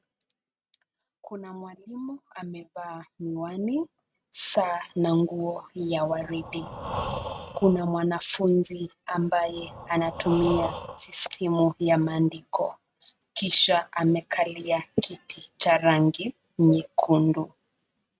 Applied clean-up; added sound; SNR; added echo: neural mask model RNNoise.